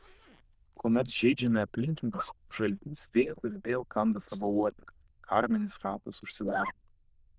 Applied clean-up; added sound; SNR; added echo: neural diffusion model UNIVERSE++.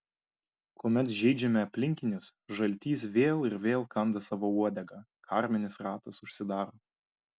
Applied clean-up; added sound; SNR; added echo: none; none; none; none.